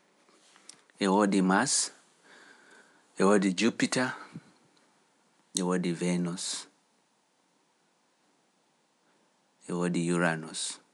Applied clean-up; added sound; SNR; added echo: none; none; none; none.